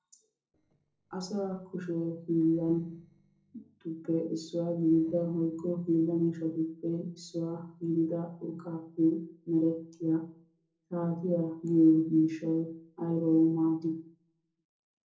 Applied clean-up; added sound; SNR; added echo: neural separator model SepFormer DNS4.